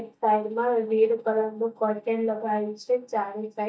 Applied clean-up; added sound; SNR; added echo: neural mask model DeepFilterNet 3.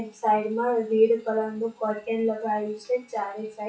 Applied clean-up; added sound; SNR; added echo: classical method WPE with log-MMSE.